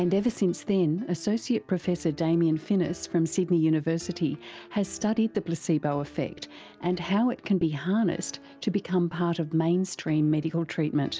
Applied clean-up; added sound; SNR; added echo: none; none; none; none.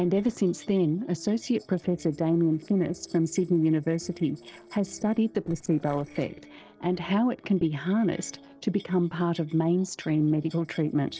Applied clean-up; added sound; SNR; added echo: neural separator model SepFormer DNS4.